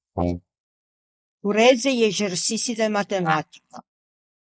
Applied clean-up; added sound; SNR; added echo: neural mask model Resemble Enhance denoiser.